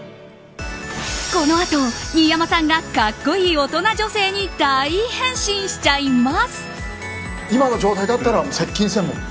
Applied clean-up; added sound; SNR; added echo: none; none; none; none.